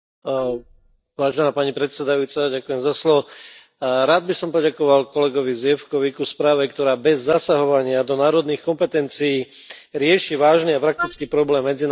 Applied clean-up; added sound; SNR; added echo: neural mask model DeepFilterNet 3.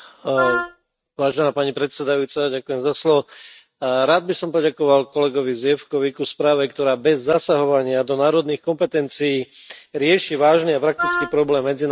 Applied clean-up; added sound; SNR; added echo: neural mask model RNNoise.